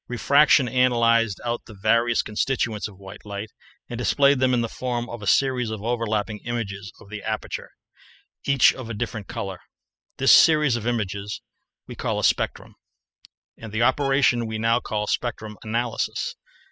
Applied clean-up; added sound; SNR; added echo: classical method spectral subtraction.